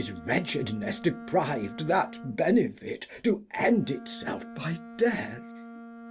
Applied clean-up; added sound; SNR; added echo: none; Bowed string instrument; 15 dB; none.